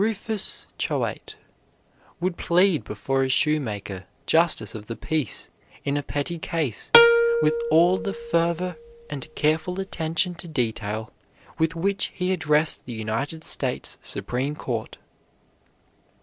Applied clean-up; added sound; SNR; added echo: none; Plucked string instrument; -2 dB; none.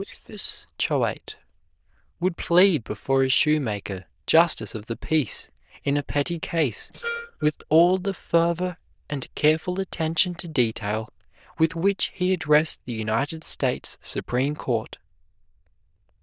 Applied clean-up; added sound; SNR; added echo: neural diffusion model UNIVERSE++.